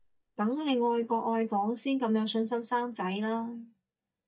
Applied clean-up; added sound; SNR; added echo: neural mask model DeepFilterNet 3.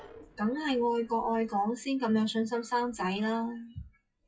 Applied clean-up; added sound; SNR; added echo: classical method WPE with log-MMSE.